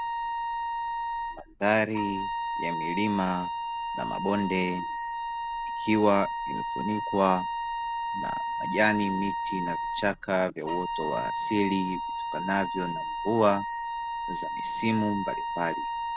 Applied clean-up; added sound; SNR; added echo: none; Wind instrument, woodwind instrument; 3 dB; none.